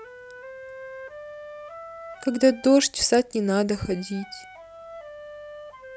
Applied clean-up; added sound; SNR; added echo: none; Wind instrument, woodwind instrument; 16 dB; none.